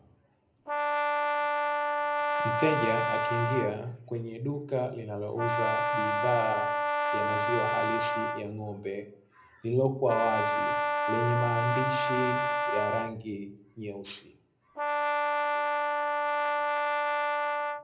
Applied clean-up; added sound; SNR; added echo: none; Brass instrument; -4 dB; reverberation time 0.5 s.